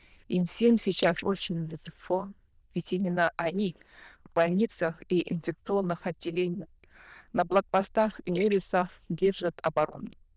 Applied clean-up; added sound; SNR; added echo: neural diffusion model UNIVERSE++.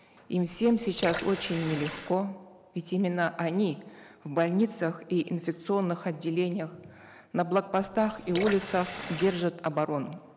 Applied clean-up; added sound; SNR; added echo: none; Water tap, faucet / Water; 10 dB; none.